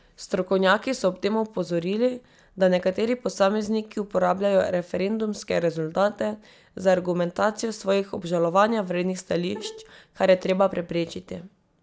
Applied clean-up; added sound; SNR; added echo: none; Bowed string instrument; 18 dB; none.